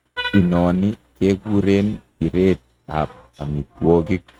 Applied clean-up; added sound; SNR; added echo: neural mask model RNNoise.